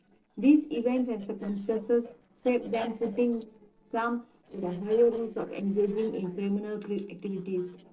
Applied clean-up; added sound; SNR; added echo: neural separator model SepFormer DNS4.